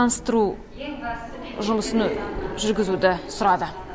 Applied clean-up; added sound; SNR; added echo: none; none; none; none.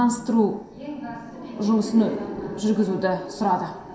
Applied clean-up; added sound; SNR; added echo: none; none; none; reverberation time 0.7 s.